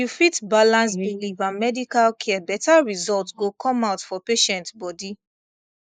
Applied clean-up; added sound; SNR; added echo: neural mask model Resemble Enhance denoiser.